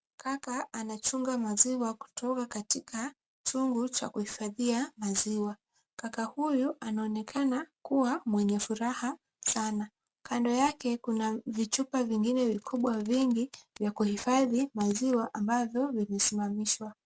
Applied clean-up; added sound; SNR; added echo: none; none; none; none.